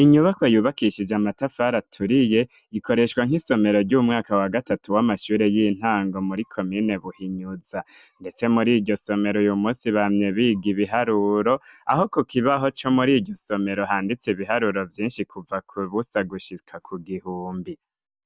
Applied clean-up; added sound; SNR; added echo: none; none; none; none.